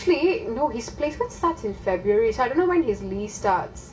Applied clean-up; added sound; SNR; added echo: none; none; none; reverberation time 0.2 s.